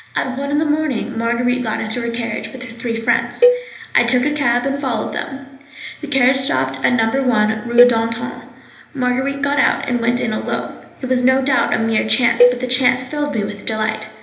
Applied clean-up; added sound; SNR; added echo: none; Cowbell; 2 dB; reverberation time 1.0 s.